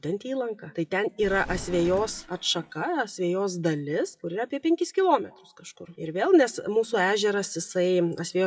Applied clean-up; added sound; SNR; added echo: classical method WPE with log-MMSE.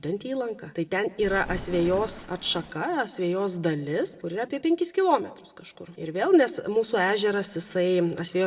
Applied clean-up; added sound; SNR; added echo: none; Thunder; 12 dB; reverberation time 0.5 s.